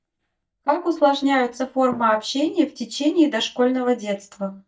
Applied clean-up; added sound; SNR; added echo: neural mask model DeepFilterNet 3.